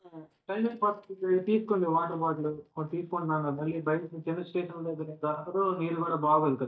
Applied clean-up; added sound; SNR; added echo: neural mask model DeepFilterNet 3.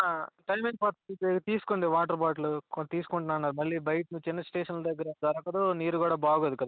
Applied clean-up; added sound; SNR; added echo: none; none; none; none.